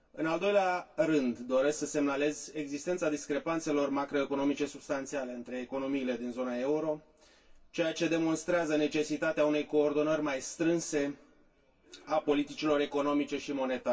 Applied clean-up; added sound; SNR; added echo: none; none; none; reverberation time 0.1 s.